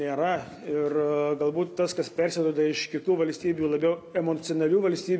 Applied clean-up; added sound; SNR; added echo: none; none; none; none.